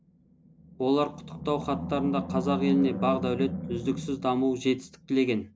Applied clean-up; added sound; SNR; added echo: none; Animal; 7 dB; none.